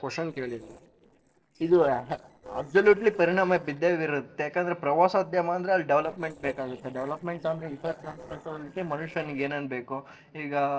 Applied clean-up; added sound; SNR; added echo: neural separator model SepFormer DNS4.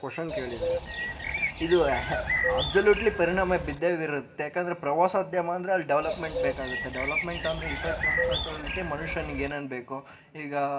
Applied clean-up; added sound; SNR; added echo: none; Bird; 2 dB; reverberation time 2.8 s.